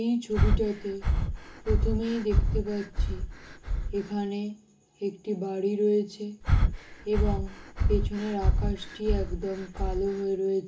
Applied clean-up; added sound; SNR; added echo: none; Breathing; -4 dB; reverberation time 0.4 s.